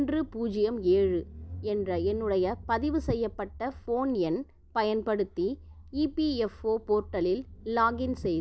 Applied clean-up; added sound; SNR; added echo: none; Engine / Car; 15 dB; none.